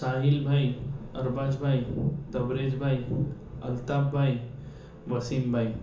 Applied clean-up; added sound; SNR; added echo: none; none; none; reverberation time 0.7 s.